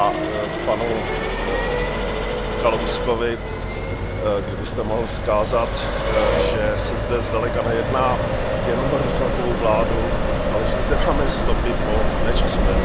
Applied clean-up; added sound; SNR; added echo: none; Accelerating, revving, vroom; -3 dB; none.